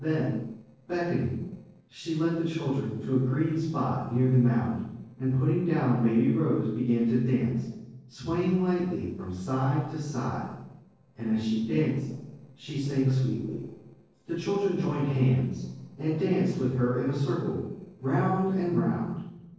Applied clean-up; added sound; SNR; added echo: neural separator model SepFormer DNS4.